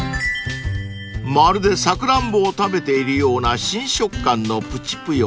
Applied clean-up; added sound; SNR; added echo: none; Drum / Drum kit; 17 dB; none.